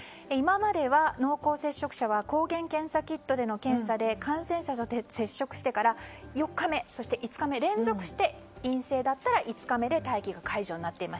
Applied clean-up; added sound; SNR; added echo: none; none; none; none.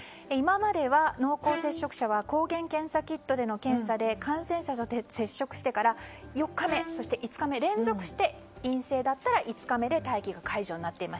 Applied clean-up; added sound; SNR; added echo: none; Bowed string instrument; 12 dB; none.